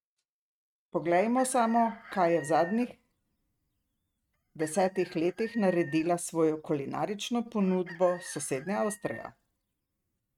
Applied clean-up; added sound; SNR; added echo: neural mask model RNNoise.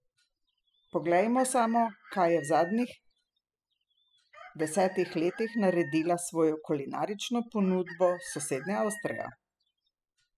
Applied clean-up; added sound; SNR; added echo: classical method spectral subtraction.